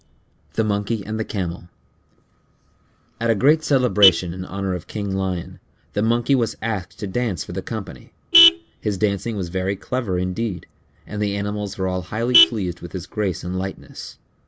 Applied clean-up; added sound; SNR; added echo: none; Vehicle horn, car horn, honking; 5 dB; none.